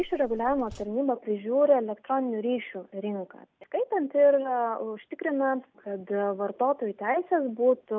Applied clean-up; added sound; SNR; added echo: none; none; none; none.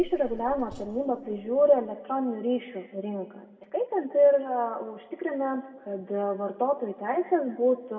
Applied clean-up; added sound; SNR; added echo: none; none; none; reverberation time 1.2 s.